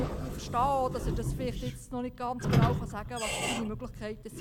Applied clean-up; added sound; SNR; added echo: none; Squeak / Sliding door; -2 dB; none.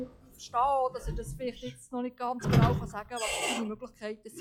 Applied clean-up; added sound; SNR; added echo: classical method log-MMSE.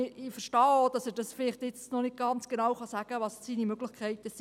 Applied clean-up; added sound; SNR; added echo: none; none; none; none.